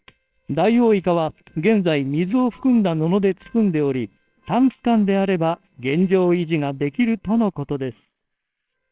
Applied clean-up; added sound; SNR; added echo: neural separator model SepFormer WHAMR!.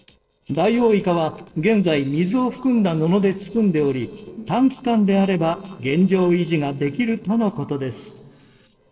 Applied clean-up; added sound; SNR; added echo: neural separator model SepFormer DNS4.